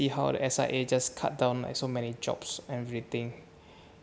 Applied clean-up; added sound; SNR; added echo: none; none; none; none.